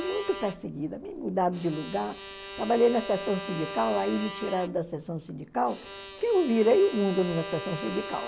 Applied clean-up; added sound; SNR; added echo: none; Bowed string instrument; 12 dB; none.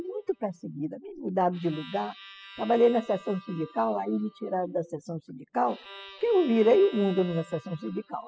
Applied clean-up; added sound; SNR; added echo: classical method spectral subtraction.